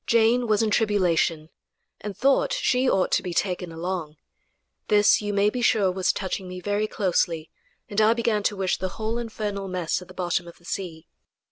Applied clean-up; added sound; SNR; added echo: none; none; none; none.